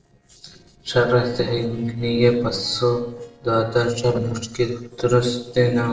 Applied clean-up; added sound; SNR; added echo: neural separator model SepFormer DNS4.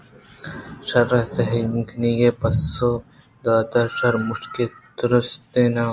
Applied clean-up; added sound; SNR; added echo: none; none; none; none.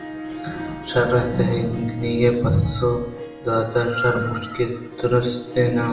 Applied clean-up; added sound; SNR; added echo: none; Harp; 13 dB; reverberation time 0.7 s.